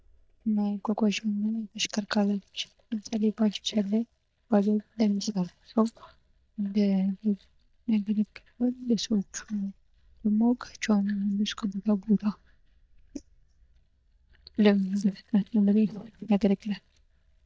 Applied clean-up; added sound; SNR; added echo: neural mask model DeepFilterNet 3.